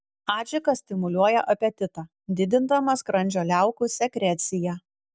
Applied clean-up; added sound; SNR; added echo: none; none; none; none.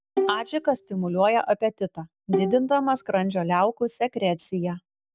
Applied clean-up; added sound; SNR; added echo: none; Bowed string instrument; 5 dB; none.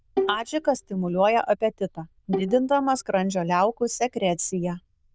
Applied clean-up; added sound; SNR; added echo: neural diffusion model UNIVERSE++.